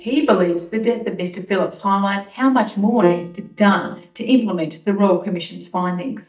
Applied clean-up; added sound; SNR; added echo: neural mask model DeepFilterNet 3.